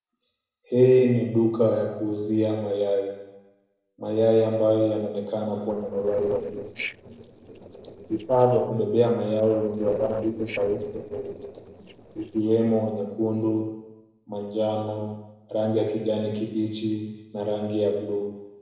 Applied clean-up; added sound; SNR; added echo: neural separator model SepFormer DNS4.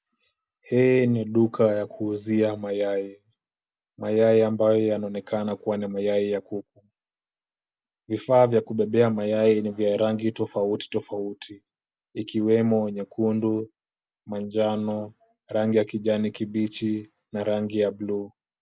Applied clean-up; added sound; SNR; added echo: none; none; none; none.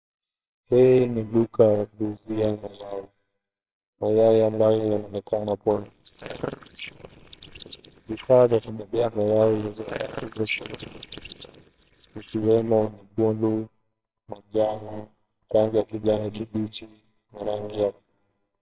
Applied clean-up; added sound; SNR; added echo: neural separator model SepFormer WHAMR!.